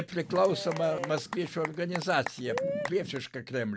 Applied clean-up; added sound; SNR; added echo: none; Applause / Cheering / Clapping; 6 dB; none.